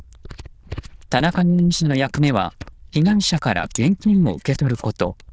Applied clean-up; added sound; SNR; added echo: neural diffusion model UNIVERSE++.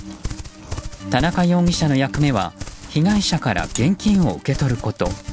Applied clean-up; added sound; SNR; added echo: none; Livestock, farm animals, working animals; 11 dB; none.